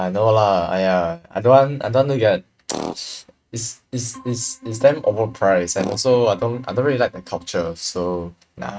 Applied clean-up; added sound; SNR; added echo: neural mask model RNNoise.